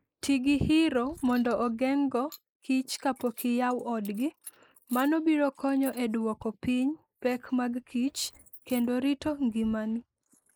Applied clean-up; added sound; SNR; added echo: neural mask model Resemble Enhance denoiser.